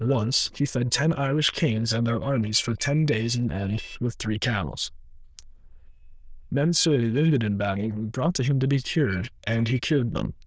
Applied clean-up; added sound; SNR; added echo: neural diffusion model UNIVERSE++.